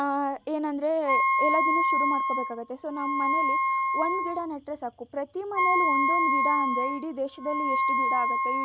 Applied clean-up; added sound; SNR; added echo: none; Wind instrument, woodwind instrument; -5 dB; none.